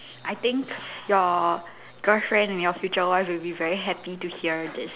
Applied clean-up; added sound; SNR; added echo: none; none; none; none.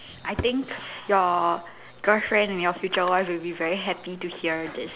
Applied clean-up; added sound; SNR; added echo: none; Drawer open or close; 17 dB; none.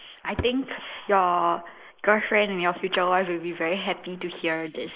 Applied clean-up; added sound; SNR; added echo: neural mask model Resemble Enhance denoiser.